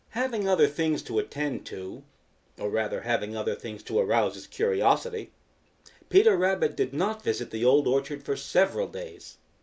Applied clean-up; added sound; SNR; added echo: none; none; none; none.